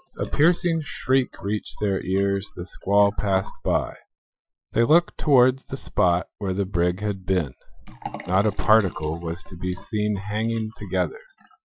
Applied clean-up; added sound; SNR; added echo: classical method Wiener filter.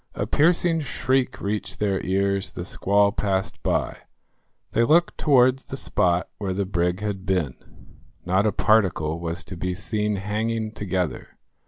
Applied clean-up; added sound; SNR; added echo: none; none; none; none.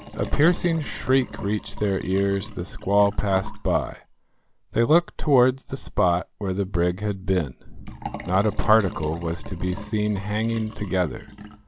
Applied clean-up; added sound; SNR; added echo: none; Liquid; 17 dB; none.